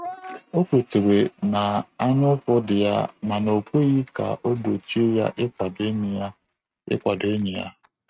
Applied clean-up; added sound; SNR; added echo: neural mask model RNNoise.